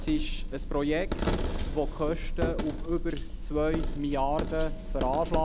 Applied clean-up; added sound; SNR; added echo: none; Coin (dropping); 0 dB; none.